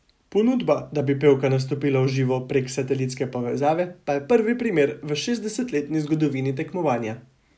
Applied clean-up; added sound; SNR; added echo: none; none; none; none.